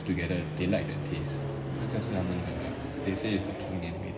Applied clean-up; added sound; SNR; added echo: none; Fixed-wing aircraft, airplane; 2 dB; reverberation time 2.5 s.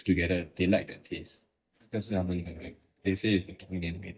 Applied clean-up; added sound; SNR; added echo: neural mask model DeepFilterNet 3.